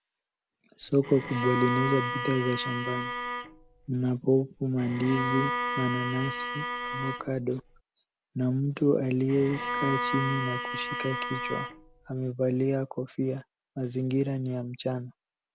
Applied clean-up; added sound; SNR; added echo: none; Bowed string instrument; 4 dB; none.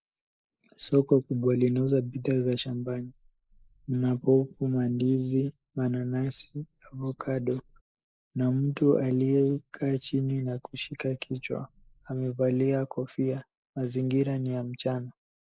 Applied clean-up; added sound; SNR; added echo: neural mask model Resemble Enhance denoiser.